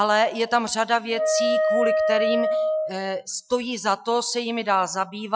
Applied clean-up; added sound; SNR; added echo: classical method Wiener filter.